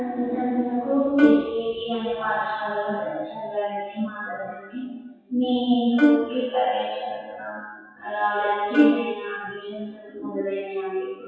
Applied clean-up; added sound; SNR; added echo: classical method WPE with log-MMSE.